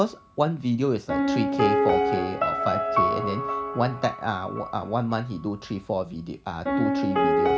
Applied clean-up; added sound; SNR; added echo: none; Piano; -2 dB; none.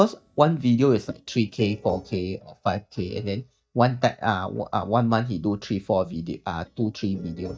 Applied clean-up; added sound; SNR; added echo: neural mask model DeepFilterNet 3.